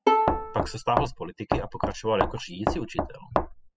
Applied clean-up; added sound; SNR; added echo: classical method spectral subtraction.